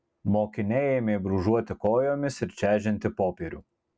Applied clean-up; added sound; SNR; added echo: none; none; none; none.